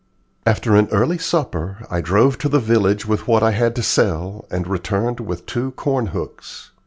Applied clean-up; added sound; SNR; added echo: none; none; none; none.